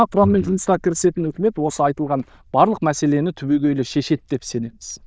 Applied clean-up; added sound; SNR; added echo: neural diffusion model UNIVERSE++.